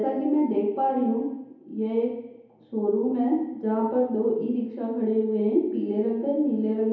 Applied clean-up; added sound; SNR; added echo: none; none; none; reverberation time 1.0 s.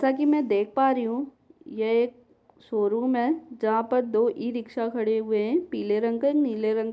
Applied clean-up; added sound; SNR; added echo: none; none; none; none.